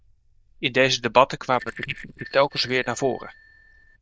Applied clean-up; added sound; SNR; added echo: neural diffusion model UNIVERSE++.